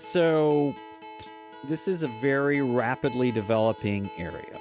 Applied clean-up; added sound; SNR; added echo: none; Acoustic guitar; 16 dB; none.